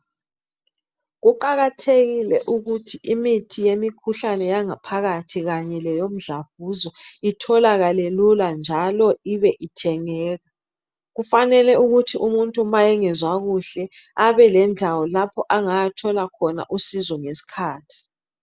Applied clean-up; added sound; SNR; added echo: none; none; none; none.